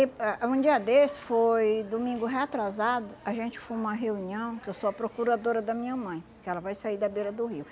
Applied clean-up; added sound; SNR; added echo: none; none; none; none.